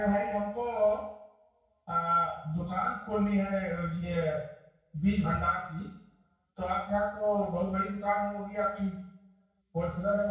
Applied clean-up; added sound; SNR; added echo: none; none; none; reverberation time 0.6 s.